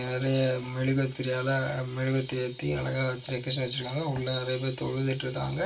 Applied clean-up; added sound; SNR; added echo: none; none; none; reverberation time 0.2 s.